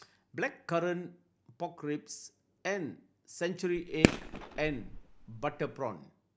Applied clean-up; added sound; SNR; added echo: none; Fireworks; -3 dB; none.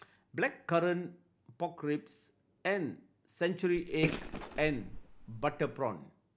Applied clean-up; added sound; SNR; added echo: neural mask model Resemble Enhance denoiser.